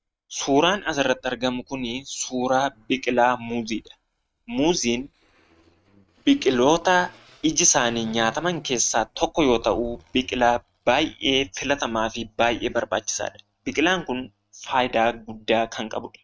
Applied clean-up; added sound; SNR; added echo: neural mask model RNNoise.